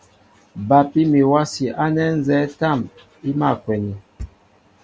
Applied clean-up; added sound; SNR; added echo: none; none; none; none.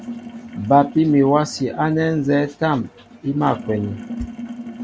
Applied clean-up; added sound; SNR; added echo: none; Sink (filling or washing); 14 dB; none.